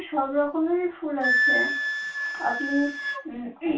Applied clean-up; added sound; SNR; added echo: none; Wind instrument, woodwind instrument; 0 dB; reverberation time 0.2 s.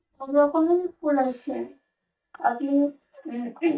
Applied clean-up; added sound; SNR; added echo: neural mask model DeepFilterNet 3.